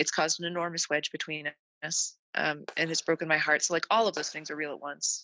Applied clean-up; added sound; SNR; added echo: neural mask model DeepFilterNet 3.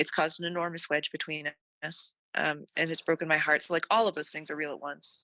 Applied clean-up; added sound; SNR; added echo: neural mask model Resemble Enhance denoiser.